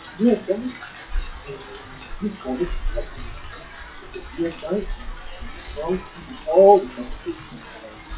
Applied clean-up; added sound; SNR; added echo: classical method WPE with log-MMSE.